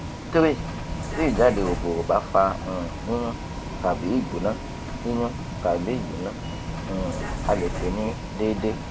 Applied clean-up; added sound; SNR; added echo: none; Bus; 5 dB; none.